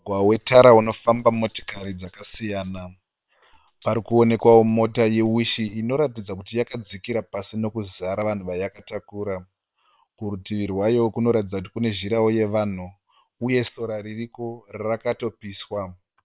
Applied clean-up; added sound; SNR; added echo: neural separator model SepFormer WHAM!.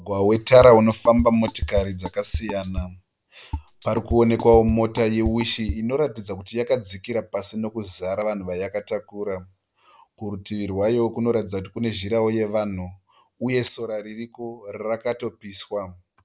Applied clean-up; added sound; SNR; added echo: none; Drum kit; 8 dB; none.